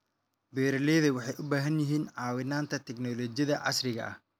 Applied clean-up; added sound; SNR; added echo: none; none; none; none.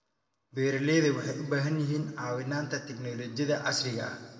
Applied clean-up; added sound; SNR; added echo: none; none; none; reverberation time 1.6 s.